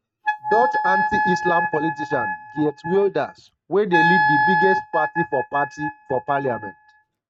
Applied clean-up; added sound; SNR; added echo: neural mask model RNNoise.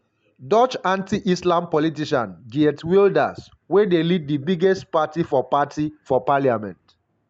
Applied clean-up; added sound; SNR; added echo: none; none; none; none.